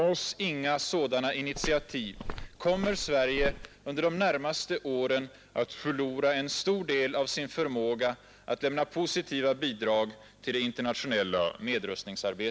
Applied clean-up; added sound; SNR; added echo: none; Walk, footsteps; 8 dB; none.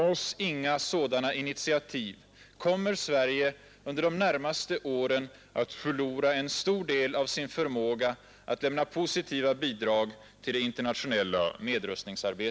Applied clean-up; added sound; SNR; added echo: none; none; none; none.